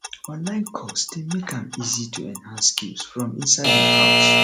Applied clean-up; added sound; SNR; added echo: none; Alarm / Clock; -4 dB; none.